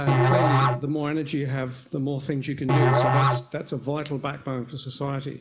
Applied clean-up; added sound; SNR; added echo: none; Musical instrument; -3 dB; none.